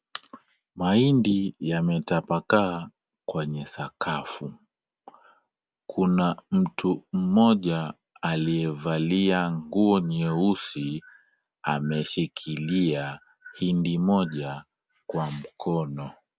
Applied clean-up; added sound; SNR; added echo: none; none; none; none.